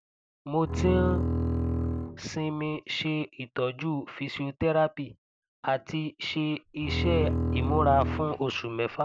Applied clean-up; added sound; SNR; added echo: none; Bowed string instrument; 0 dB; none.